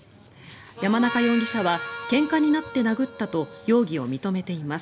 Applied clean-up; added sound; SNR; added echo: none; Harmonica; 11 dB; none.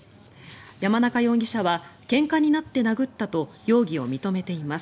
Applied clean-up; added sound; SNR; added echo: none; none; none; none.